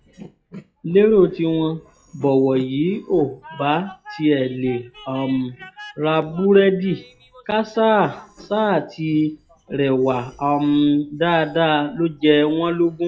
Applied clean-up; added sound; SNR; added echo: classical method log-MMSE.